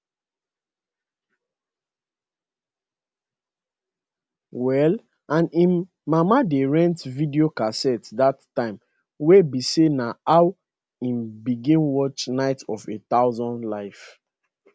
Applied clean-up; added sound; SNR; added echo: none; none; none; none.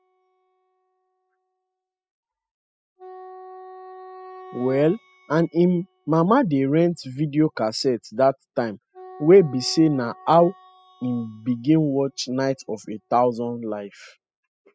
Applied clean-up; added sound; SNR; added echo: classical method spectral subtraction.